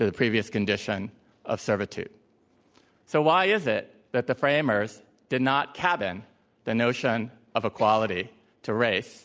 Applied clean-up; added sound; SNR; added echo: none; none; none; none.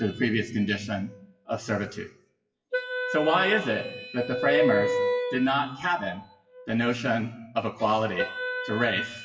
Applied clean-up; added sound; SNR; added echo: classical method WPE with log-MMSE.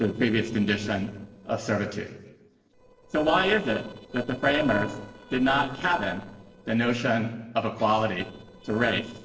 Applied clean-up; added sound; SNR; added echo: neural separator model SepFormer DNS4.